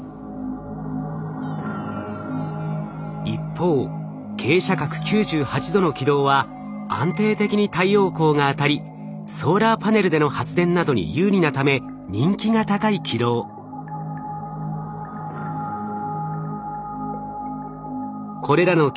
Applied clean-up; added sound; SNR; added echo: none; none; none; none.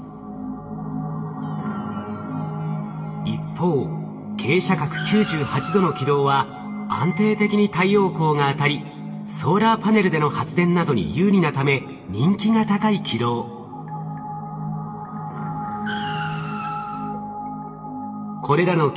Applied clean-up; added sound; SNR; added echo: none; Car; 14 dB; reverberation time 1.5 s.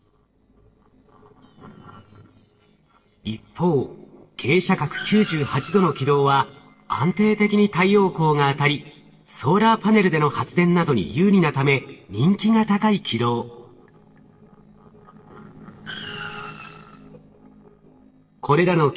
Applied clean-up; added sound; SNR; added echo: neural separator model SepFormer DNS4.